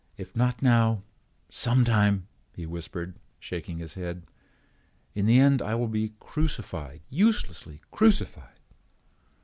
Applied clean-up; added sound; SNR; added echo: none; none; none; none.